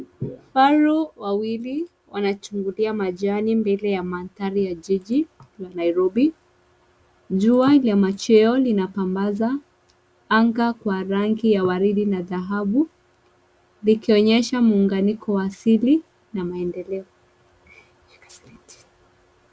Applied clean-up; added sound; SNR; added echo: none; none; none; none.